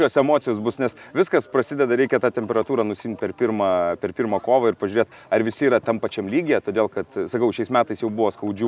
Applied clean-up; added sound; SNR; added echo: none; none; none; none.